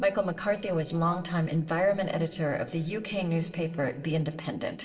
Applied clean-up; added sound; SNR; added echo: neural separator model SepFormer DNS4.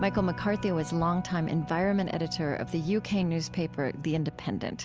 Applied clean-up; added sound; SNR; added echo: none; none; none; none.